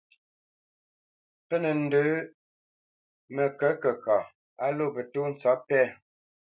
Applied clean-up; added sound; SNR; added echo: none; none; none; none.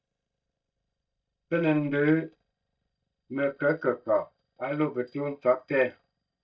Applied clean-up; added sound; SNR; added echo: neural mask model DeepFilterNet 3.